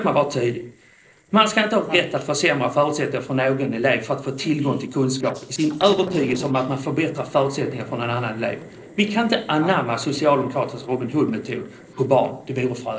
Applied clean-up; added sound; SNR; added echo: neural separator model SepFormer DNS4.